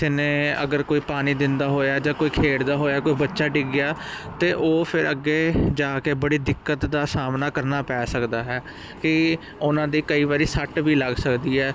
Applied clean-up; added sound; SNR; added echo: none; none; none; none.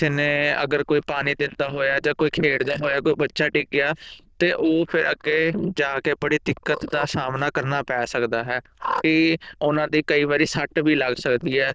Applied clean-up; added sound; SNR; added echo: neural diffusion model UNIVERSE++.